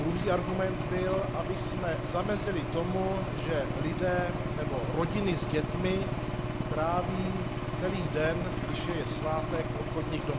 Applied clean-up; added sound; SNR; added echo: none; Engine / Aircraft; 0 dB; none.